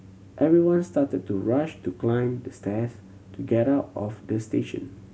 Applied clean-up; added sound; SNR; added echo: none; none; none; none.